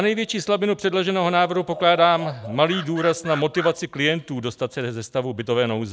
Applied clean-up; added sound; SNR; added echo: neural mask model DeepFilterNet 3.